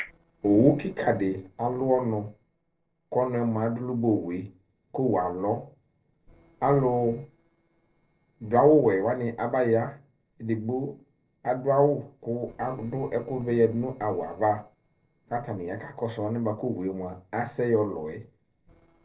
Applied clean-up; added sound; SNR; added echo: neural separator model SepFormer DNS4.